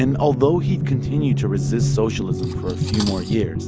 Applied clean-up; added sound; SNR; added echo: none; Cutlery, silverware; 20 dB; none.